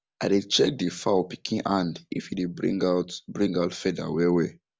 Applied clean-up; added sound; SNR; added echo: none; none; none; none.